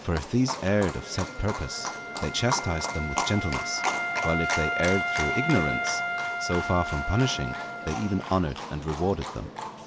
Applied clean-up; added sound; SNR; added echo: none; Livestock, farm animals, working animals + Wind instrument, woodwind instrument; 3 dB; none.